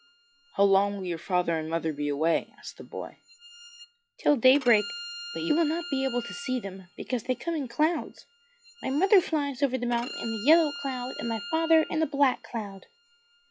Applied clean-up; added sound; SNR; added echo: classical method log-MMSE.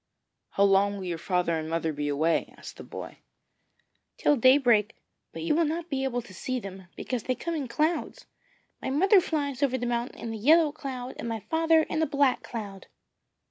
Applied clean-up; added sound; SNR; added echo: none; none; none; none.